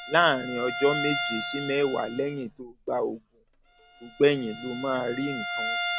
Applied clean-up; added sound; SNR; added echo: none; Bowed string instrument; 7 dB; none.